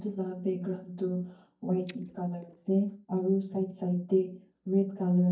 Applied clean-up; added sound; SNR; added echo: neural mask model DeepFilterNet 3.